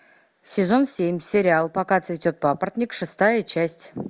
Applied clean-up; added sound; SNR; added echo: none; none; none; none.